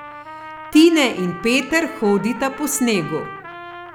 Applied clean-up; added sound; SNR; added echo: none; Trumpet; 15 dB; none.